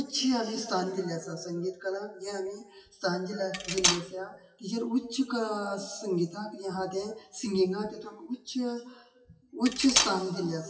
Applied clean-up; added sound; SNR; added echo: classical method WPE with log-MMSE.